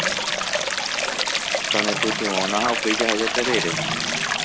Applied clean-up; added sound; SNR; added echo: none; Stream; -4 dB; none.